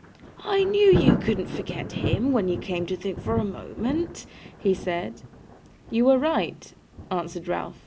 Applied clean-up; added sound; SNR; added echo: none; Thunder; 6 dB; none.